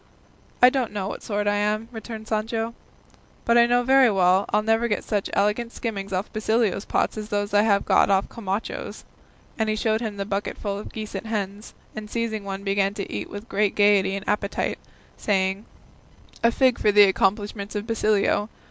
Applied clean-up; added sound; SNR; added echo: none; none; none; none.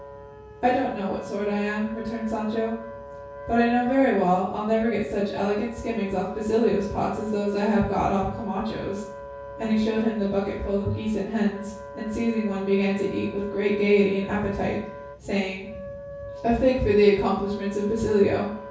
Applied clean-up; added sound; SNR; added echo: none; Wind instrument, woodwind instrument; 14 dB; reverberation time 0.6 s.